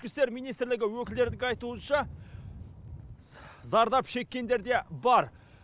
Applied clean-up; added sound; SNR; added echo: none; none; none; none.